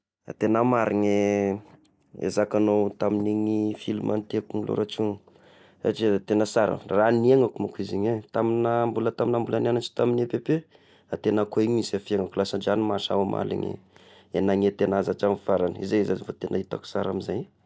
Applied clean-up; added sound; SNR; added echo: none; none; none; none.